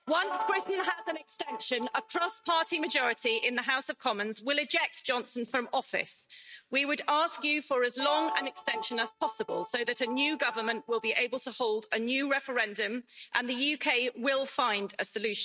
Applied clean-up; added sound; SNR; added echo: neural mask model RNNoise.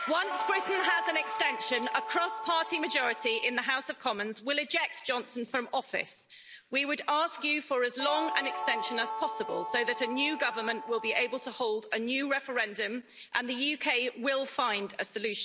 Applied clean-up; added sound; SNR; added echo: none; Guitar; 6 dB; none.